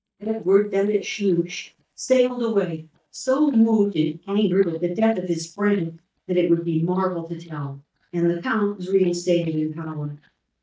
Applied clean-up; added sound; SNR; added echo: neural mask model DeepFilterNet 3.